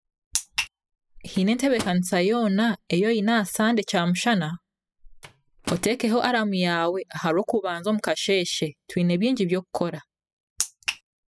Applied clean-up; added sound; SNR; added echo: classical method spectral subtraction.